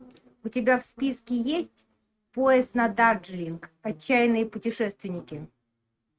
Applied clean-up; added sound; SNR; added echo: neural mask model RNNoise.